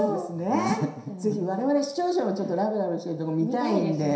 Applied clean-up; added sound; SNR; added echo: none; none; none; reverberation time 0.7 s.